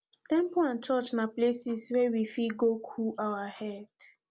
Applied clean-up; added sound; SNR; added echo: none; none; none; none.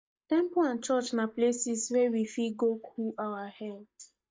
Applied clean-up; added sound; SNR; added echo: neural mask model DeepFilterNet 3.